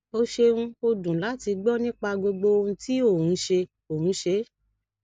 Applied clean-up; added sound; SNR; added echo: none; none; none; none.